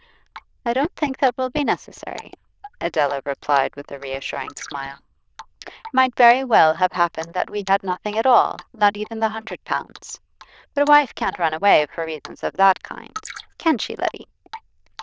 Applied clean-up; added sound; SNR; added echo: neural diffusion model UNIVERSE++.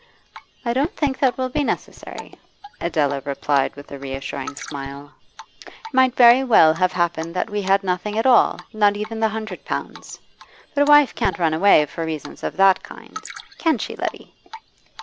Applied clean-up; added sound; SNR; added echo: none; Drip; 20 dB; none.